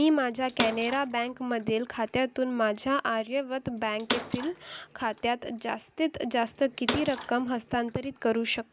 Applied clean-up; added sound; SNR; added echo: none; Bathtub (filling or washing) / Water / Splash, splatter; 10 dB; none.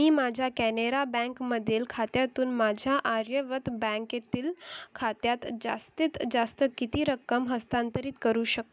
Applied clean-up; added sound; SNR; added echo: none; none; none; none.